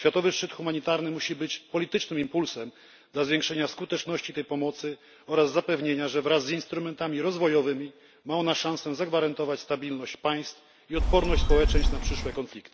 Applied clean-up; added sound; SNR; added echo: none; Telephone; -4 dB; none.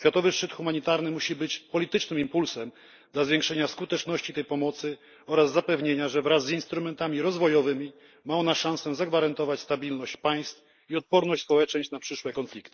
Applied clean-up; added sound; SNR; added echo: neural mask model Resemble Enhance denoiser.